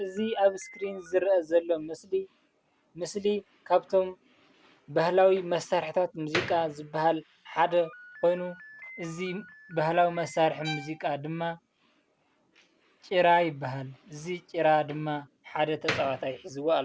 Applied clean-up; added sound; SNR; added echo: none; Slam + Bowed string instrument; 16 dB; none.